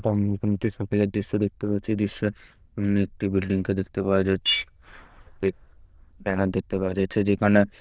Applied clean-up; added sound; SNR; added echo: neural diffusion model UNIVERSE++.